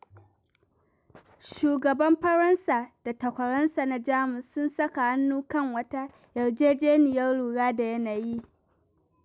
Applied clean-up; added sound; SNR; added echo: none; none; none; none.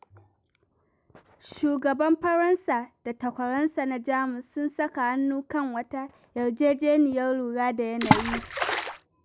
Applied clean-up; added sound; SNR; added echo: none; Water / Splash, splatter; -1 dB; none.